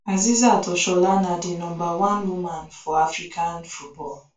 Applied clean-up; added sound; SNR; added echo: none; none; none; reverberation time 0.3 s.